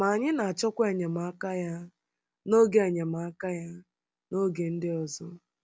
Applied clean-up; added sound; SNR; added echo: none; none; none; none.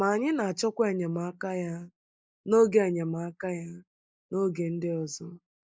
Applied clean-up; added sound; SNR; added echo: neural mask model Resemble Enhance denoiser.